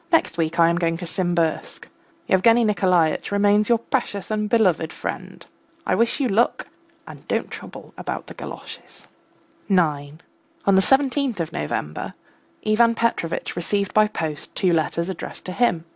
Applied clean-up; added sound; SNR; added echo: none; none; none; none.